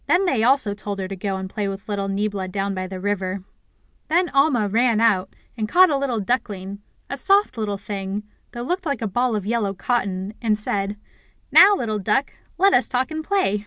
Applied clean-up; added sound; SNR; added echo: none; none; none; none.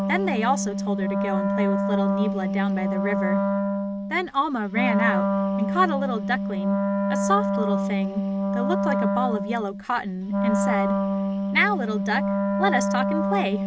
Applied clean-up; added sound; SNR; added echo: none; Wind instrument, woodwind instrument; -3 dB; none.